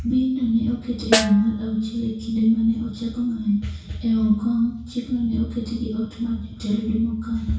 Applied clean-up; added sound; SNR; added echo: none; Snare drum; 6 dB; reverberation time 0.6 s.